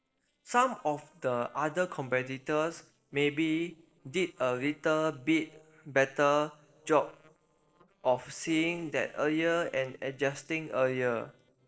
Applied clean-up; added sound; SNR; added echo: neural separator model SepFormer DNS4.